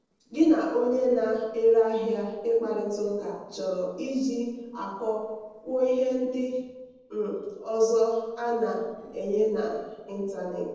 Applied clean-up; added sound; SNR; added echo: neural separator model SepFormer DNS4.